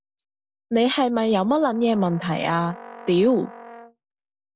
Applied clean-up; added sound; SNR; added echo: none; Brass instrument; 19 dB; none.